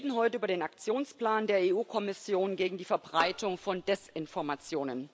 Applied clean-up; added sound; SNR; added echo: none; Bowed string instrument; 12 dB; none.